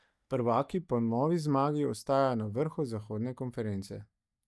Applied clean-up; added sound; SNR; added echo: neural mask model DeepFilterNet 3.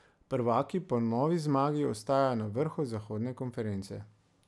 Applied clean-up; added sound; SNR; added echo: none; none; none; none.